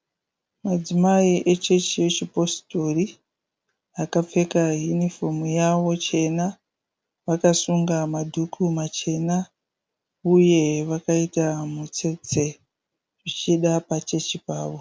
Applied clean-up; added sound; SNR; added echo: none; none; none; none.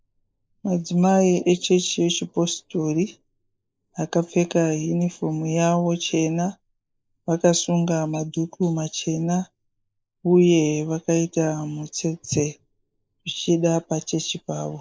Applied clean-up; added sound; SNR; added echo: neural mask model Resemble Enhance denoiser.